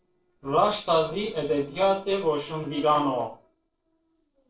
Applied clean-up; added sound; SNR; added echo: neural separator model SepFormer DNS4.